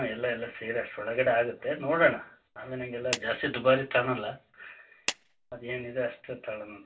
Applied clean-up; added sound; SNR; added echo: none; Clapping; 10 dB; reverberation time 0.2 s.